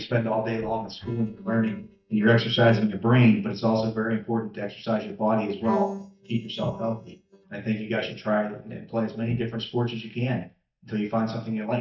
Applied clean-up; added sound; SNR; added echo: neural mask model DeepFilterNet 3.